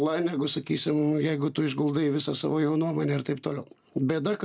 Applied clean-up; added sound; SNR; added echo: none; none; none; none.